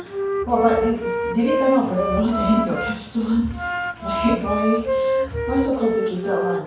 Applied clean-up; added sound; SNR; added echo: none; Wind instrument, woodwind instrument; 2 dB; reverberation time 0.5 s.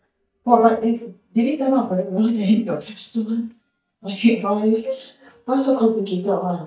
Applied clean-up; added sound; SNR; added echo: neural mask model DeepFilterNet 3.